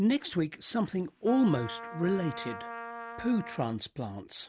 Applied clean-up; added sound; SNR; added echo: none; Trumpet; 14 dB; none.